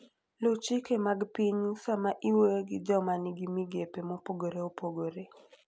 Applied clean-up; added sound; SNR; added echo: none; none; none; none.